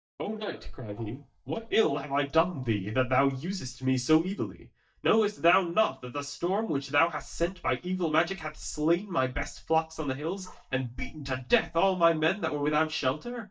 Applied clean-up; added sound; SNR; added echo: neural mask model DeepFilterNet 3.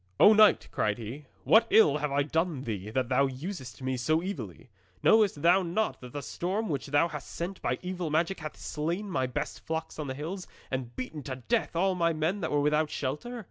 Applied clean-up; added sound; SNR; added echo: none; none; none; none.